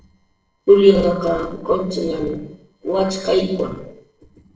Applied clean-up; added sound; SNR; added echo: neural separator model SepFormer DNS4.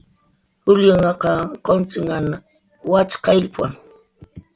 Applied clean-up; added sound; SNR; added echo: none; none; none; none.